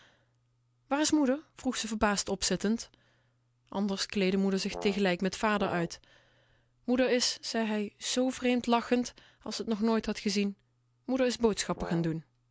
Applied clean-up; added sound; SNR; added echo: none; Brass instrument; 13 dB; none.